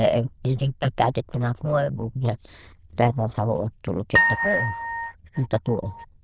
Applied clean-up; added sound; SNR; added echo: neural diffusion model UNIVERSE++.